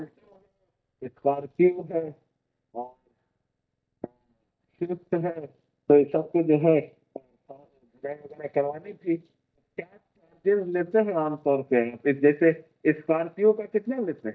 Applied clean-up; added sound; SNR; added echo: neural mask model DeepFilterNet 3.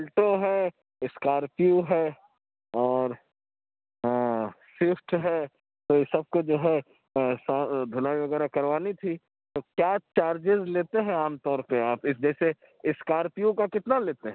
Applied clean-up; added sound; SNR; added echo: none; none; none; none.